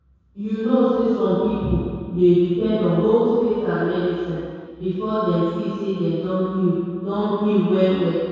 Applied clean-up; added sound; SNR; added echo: none; none; none; reverberation time 2.0 s.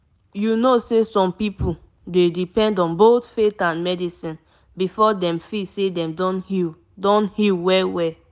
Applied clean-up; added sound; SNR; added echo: none; none; none; none.